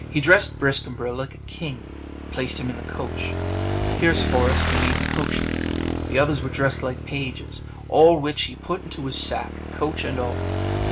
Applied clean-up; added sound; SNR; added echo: none; Motorcycle / Engine; 2 dB; none.